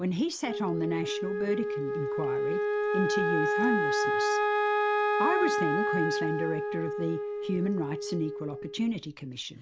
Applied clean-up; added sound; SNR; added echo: none; Wind instrument, woodwind instrument; -3 dB; none.